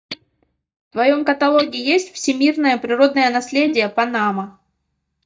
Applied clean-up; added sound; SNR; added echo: neural mask model DeepFilterNet 3.